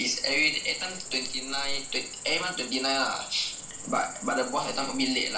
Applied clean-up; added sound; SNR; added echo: none; Cricket; 8 dB; reverberation time 0.4 s.